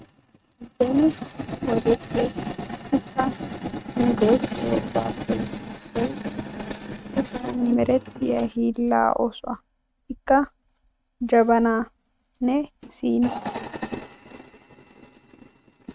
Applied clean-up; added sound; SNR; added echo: neural mask model RNNoise.